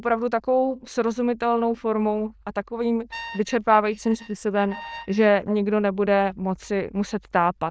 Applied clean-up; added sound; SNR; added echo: neural diffusion model UNIVERSE++.